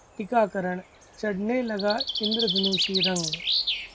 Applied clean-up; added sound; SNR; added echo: none; Bird; 2 dB; none.